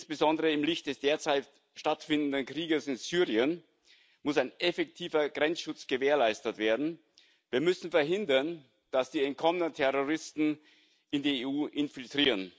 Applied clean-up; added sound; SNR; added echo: none; none; none; none.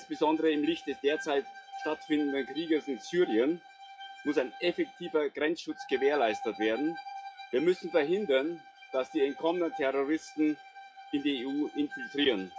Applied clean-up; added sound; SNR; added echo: classical method WPE with log-MMSE.